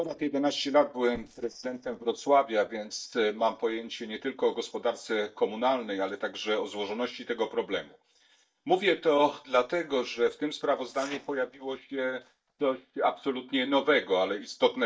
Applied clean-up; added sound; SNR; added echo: neural mask model DeepFilterNet 3.